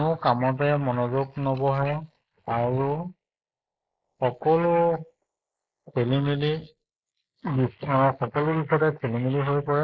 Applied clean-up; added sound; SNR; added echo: neural mask model Resemble Enhance denoiser.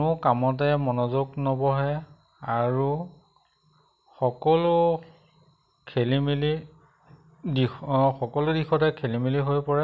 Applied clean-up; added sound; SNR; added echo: none; none; none; none.